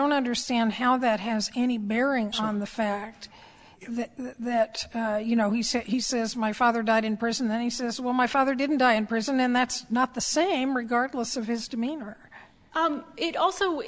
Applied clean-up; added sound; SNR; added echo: none; none; none; none.